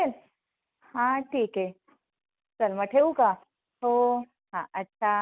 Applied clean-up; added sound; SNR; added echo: none; none; none; none.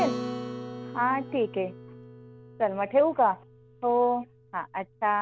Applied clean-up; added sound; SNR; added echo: none; Acoustic guitar; 11 dB; none.